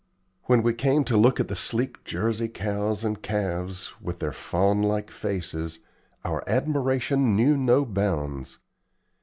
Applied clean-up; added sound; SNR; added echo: none; none; none; none.